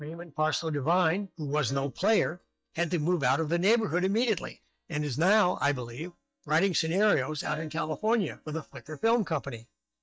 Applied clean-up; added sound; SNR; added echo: neural mask model DeepFilterNet 3.